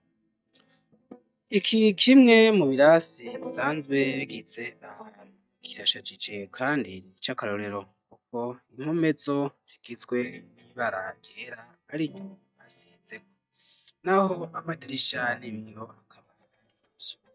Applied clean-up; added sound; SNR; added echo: neural mask model DeepFilterNet 3.